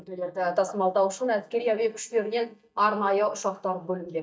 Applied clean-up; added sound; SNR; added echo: neural mask model DeepFilterNet 3.